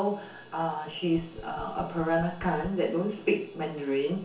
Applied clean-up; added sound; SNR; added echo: none; Knock; 17 dB; reverberation time 0.7 s.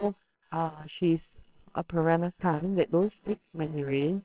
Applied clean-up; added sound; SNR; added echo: neural separator model SepFormer WHAMR!.